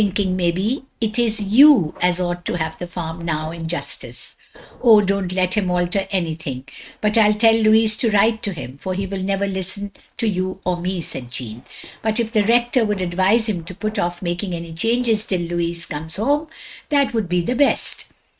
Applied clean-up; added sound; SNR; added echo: neural mask model RNNoise.